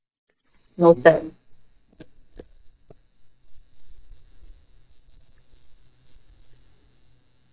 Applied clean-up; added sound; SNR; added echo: neural mask model DeepFilterNet 3.